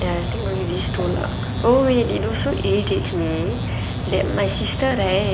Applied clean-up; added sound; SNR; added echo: none; Mechanical fan; 2 dB; none.